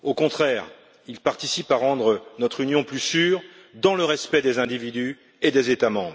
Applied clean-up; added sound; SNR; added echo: none; none; none; none.